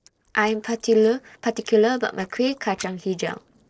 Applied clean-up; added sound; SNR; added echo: neural separator model SepFormer DNS4.